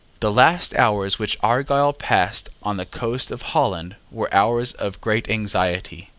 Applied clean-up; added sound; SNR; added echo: none; none; none; none.